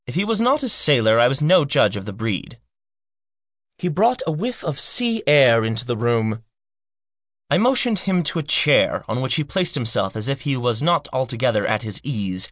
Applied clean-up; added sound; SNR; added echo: none; none; none; none.